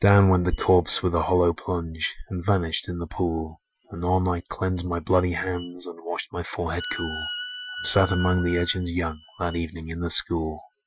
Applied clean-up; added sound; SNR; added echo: classical method Wiener filter.